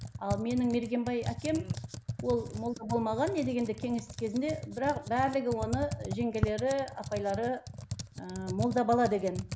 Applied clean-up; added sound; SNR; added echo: none; Computer keyboard; 7 dB; none.